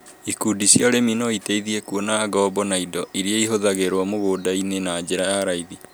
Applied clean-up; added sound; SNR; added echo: none; none; none; none.